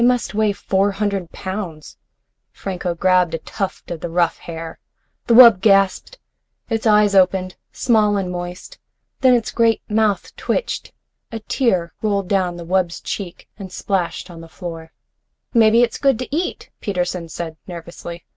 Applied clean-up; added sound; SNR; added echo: none; none; none; none.